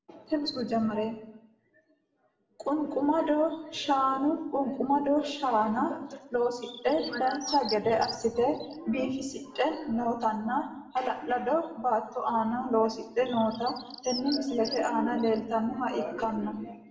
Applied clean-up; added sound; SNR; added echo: none; Bird; 15 dB; reverberation time 0.7 s.